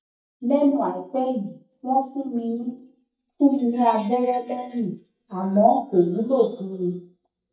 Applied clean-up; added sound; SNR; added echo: neural mask model DeepFilterNet 3.